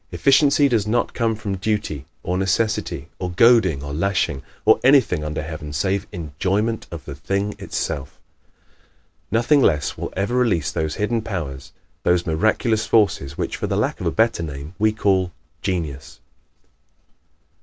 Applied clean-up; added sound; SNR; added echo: none; none; none; none.